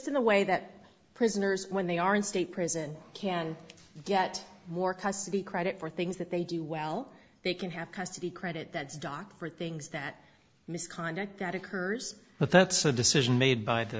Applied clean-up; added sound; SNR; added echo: none; none; none; none.